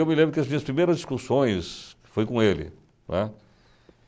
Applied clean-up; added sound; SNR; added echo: none; none; none; none.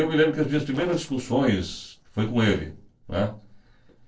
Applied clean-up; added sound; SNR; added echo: neural separator model SepFormer DNS4.